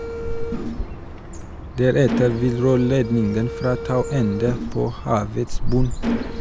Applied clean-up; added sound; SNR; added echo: none; Bird + Mechanisms; 4 dB; none.